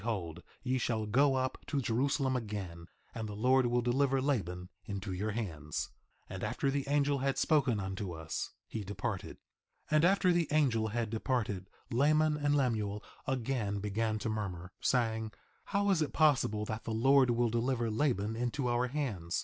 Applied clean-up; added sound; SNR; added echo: none; none; none; none.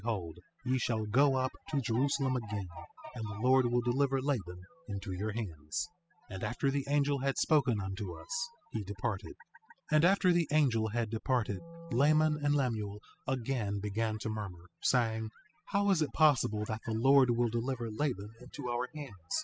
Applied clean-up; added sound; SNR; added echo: classical method spectral subtraction.